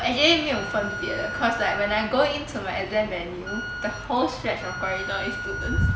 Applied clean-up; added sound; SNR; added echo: none; Wind instrument, woodwind instrument; 9 dB; none.